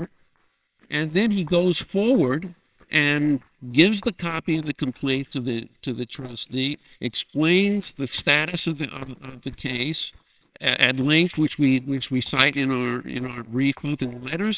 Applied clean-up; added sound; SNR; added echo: neural separator model SepFormer WHAMR!.